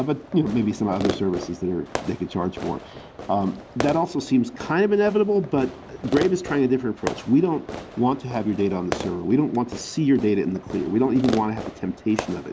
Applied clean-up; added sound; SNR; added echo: none; Fireworks; 11 dB; none.